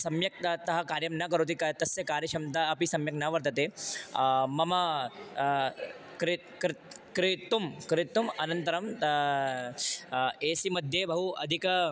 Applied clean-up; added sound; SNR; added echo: none; none; none; none.